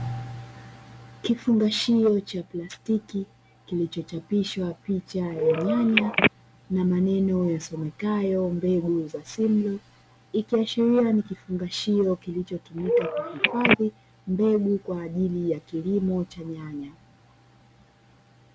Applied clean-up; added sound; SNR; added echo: none; Telephone; -2 dB; none.